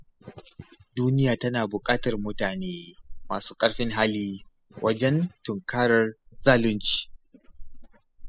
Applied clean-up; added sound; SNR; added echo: classical method spectral subtraction.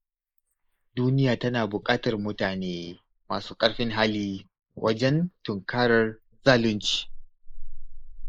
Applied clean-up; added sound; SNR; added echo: neural mask model Resemble Enhance denoiser.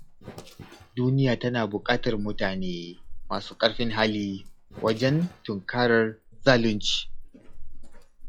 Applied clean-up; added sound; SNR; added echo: classical method log-MMSE.